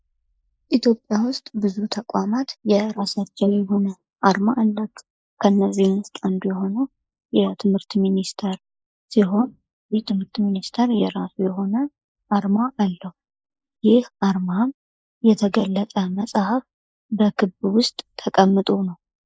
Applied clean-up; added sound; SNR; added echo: neural mask model Resemble Enhance denoiser.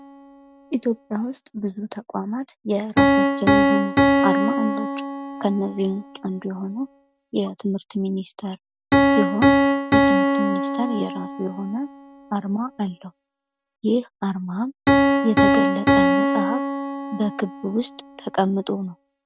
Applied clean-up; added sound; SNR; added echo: none; Piano; -4 dB; none.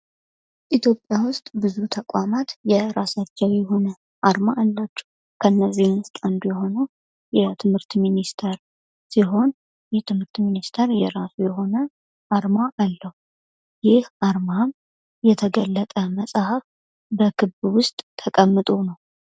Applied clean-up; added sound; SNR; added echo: none; none; none; none.